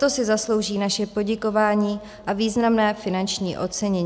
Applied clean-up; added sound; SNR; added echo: none; none; none; none.